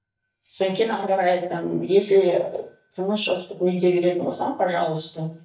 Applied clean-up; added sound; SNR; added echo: neural mask model DeepFilterNet 3.